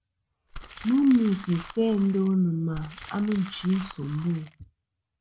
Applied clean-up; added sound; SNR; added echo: none; Crumpling, crinkling; 17 dB; none.